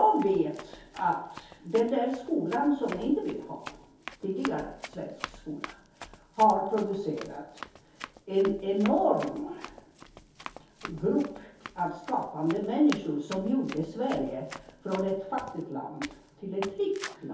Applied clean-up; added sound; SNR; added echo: none; Run; 15 dB; reverberation time 0.6 s.